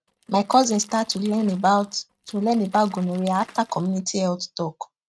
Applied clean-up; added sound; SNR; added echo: neural mask model RNNoise.